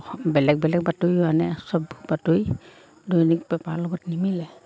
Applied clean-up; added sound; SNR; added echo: none; none; none; none.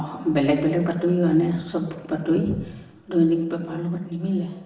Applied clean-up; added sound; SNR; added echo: none; none; none; reverberation time 0.9 s.